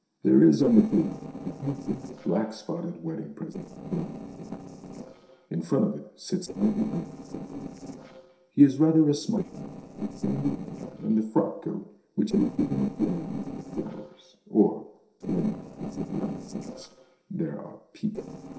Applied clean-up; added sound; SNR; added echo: neural separator model SepFormer DNS4.